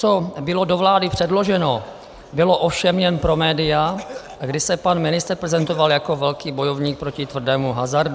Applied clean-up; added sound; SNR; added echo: none; Cough; 18 dB; none.